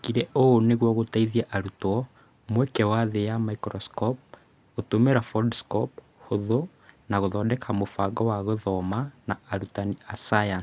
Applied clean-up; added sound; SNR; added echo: none; none; none; none.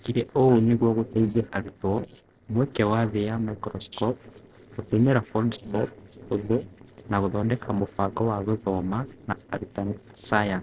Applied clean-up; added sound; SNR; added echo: neural separator model SepFormer DNS4.